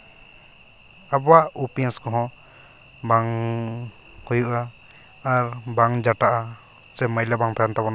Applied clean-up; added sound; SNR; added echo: none; none; none; none.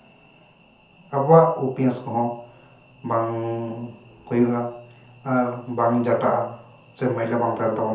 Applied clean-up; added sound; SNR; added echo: none; none; none; reverberation time 0.5 s.